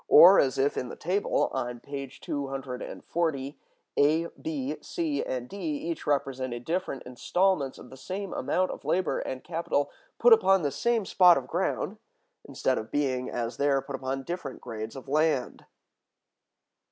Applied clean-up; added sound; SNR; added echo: none; none; none; none.